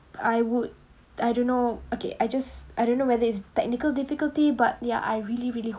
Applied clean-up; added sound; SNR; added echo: none; none; none; none.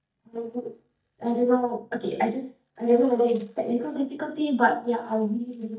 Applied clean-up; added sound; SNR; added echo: neural mask model DeepFilterNet 3.